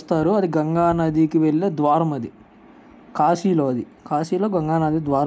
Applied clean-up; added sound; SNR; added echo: none; none; none; none.